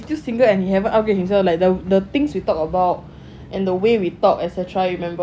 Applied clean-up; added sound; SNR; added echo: none; none; none; none.